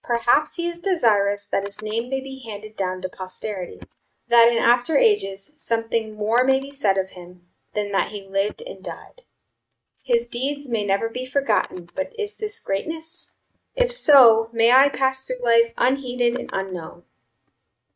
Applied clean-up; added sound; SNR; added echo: neural mask model RNNoise.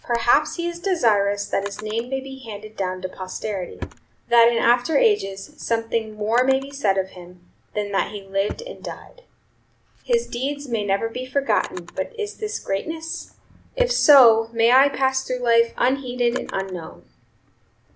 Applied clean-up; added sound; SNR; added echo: none; Drawer open or close; 20 dB; none.